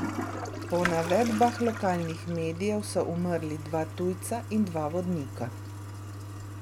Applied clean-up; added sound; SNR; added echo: none; Toilet flush; 7 dB; none.